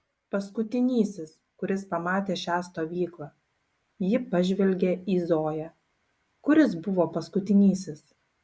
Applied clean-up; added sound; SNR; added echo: none; none; none; none.